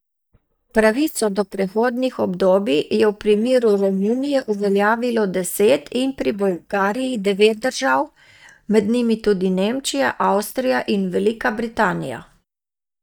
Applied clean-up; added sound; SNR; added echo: neural mask model DeepFilterNet 3.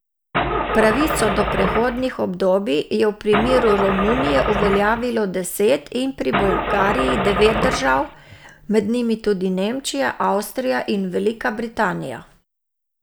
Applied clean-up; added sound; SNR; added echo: none; Engine starting / Car; 1 dB; none.